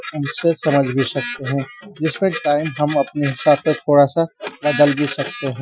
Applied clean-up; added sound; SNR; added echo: classical method Wiener filter.